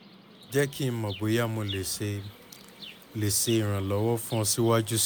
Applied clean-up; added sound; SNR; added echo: none; Chirp, tweet; 18 dB; none.